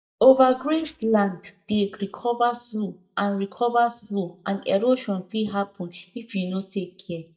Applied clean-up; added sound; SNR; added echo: neural mask model DeepFilterNet 3.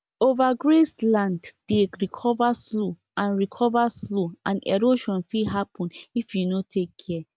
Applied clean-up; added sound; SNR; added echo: none; none; none; none.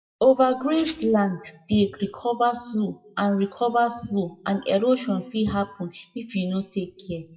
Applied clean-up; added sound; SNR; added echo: classical method WPE with log-MMSE.